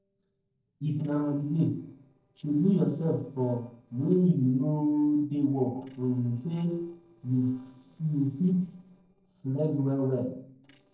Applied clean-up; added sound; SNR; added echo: neural separator model SepFormer DNS4.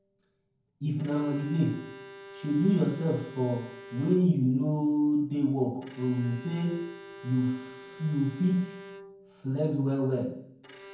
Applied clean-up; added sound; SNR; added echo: none; Bowed string instrument; 19 dB; reverberation time 0.9 s.